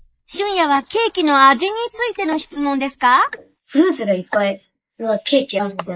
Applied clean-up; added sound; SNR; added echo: neural mask model Resemble Enhance denoiser.